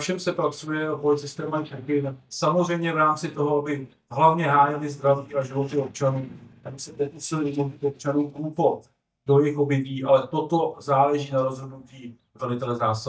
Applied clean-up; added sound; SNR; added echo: neural mask model DeepFilterNet 3.